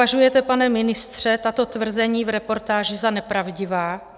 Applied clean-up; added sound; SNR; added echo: none; none; none; none.